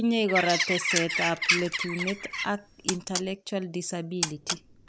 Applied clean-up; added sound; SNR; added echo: none; Camera + Bird; 1 dB; none.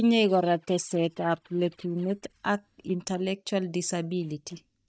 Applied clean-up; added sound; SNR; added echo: neural mask model DeepFilterNet 3.